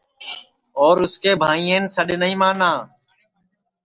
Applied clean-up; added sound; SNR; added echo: neural separator model SepFormer DNS4.